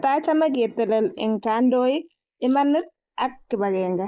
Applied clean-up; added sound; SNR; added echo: neural mask model Resemble Enhance denoiser.